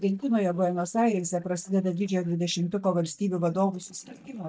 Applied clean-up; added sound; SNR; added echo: neural mask model DeepFilterNet 3.